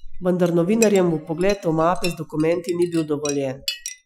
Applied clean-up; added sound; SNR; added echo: classical method Wiener filter.